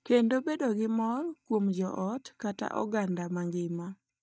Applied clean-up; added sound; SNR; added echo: neural mask model DeepFilterNet 3.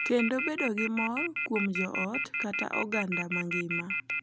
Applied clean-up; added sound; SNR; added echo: none; Telephone; 1 dB; none.